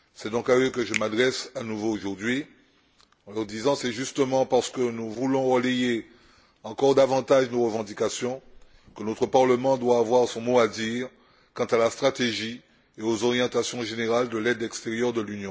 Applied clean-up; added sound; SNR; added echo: none; Finger snapping; 16 dB; none.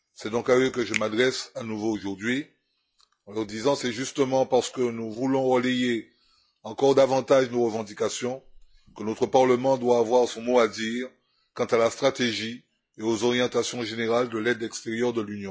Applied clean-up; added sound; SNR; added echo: classical method log-MMSE.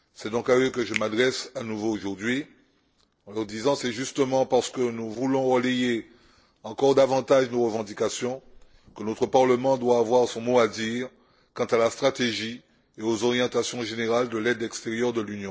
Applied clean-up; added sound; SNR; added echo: neural separator model SepFormer DNS4.